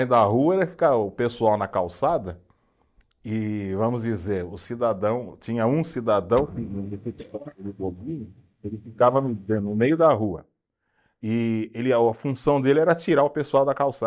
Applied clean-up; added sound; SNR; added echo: neural mask model DeepFilterNet 3.